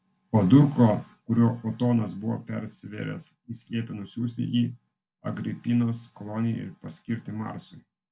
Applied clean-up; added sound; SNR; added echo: none; none; none; none.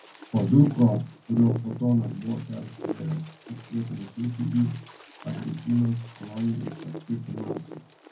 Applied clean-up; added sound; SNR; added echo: none; Wind; 15 dB; reverberation time 0.4 s.